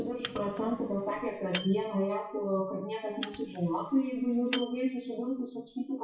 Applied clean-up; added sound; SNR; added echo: classical method WPE with log-MMSE.